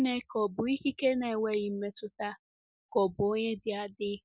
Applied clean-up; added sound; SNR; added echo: none; none; none; none.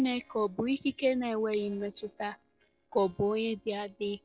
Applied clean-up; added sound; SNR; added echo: neural separator model SepFormer DNS4.